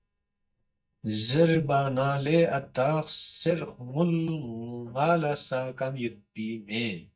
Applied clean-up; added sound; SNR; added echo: neural mask model DeepFilterNet 3.